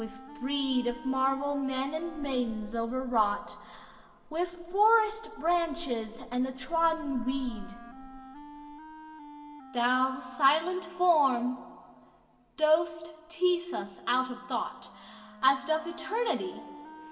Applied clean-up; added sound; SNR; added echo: none; Wind instrument, woodwind instrument; 20 dB; reverberation time 1.8 s.